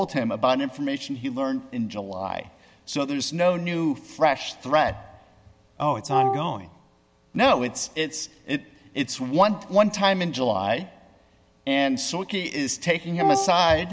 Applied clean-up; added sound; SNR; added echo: none; Wind instrument, woodwind instrument; 0 dB; none.